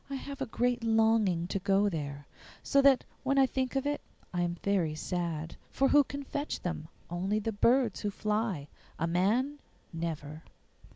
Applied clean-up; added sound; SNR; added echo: none; none; none; none.